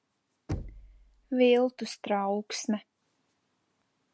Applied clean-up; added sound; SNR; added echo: none; Knock; 12 dB; none.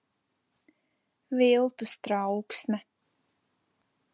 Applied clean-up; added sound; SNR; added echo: none; none; none; none.